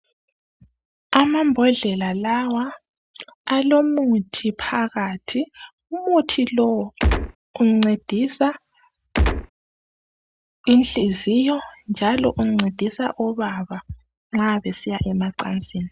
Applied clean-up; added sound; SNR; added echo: none; Gunshot, gunfire; -3 dB; none.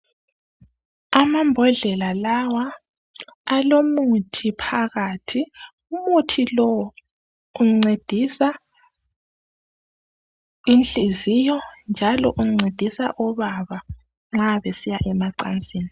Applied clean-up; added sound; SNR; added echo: none; none; none; none.